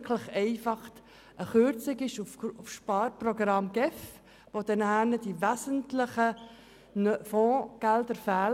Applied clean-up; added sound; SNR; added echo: none; none; none; none.